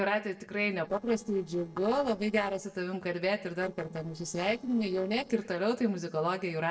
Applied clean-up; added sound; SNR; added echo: neural separator model SepFormer DNS4.